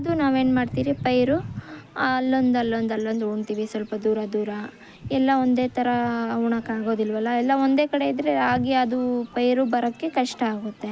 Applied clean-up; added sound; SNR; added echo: none; none; none; none.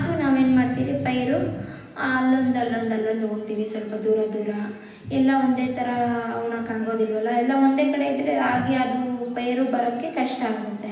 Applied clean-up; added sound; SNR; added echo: none; none; none; reverberation time 0.9 s.